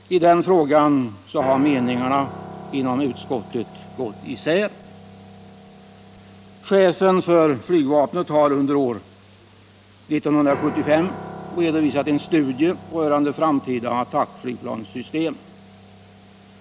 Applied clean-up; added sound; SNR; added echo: none; Piano; 17 dB; none.